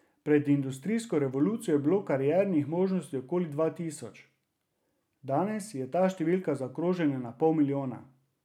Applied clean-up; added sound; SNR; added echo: none; none; none; none.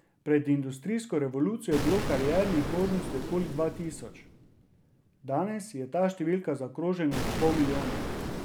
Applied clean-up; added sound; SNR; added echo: none; Explosion; 6 dB; none.